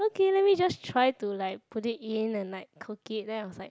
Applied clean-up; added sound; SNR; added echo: none; none; none; none.